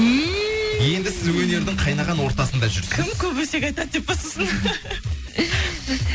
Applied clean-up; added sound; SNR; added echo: none; none; none; none.